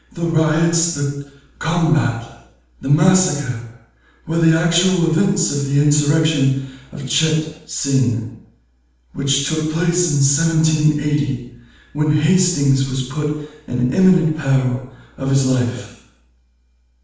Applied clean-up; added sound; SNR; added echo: none; none; none; reverberation time 0.7 s.